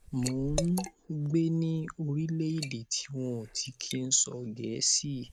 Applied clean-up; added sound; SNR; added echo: none; Liquid; 12 dB; none.